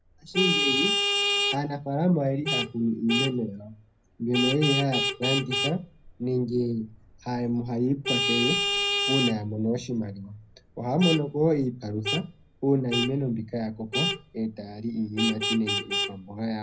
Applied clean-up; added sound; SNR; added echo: none; Vehicle horn, car horn, honking; 3 dB; reverberation time 0.4 s.